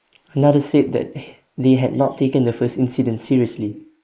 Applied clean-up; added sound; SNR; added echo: neural mask model Resemble Enhance denoiser.